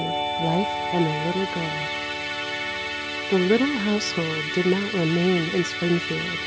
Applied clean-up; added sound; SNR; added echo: none; Musical instrument; 3 dB; none.